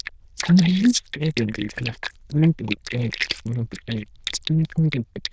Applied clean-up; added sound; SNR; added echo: neural diffusion model UNIVERSE++.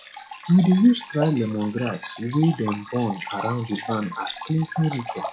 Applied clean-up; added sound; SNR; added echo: classical method log-MMSE.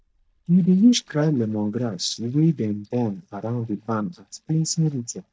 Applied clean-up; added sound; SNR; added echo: neural mask model DeepFilterNet 3.